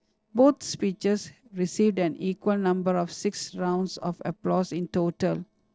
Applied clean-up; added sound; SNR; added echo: neural separator model SepFormer DNS4.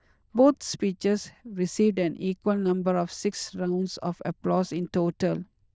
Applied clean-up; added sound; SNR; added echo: neural diffusion model UNIVERSE++.